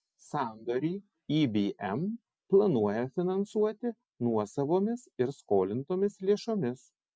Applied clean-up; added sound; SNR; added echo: none; none; none; none.